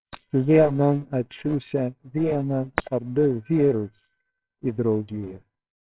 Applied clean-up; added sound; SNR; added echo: neural separator model SepFormer WHAMR!.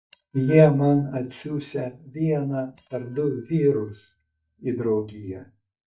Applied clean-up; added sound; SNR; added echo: neural mask model DeepFilterNet 3.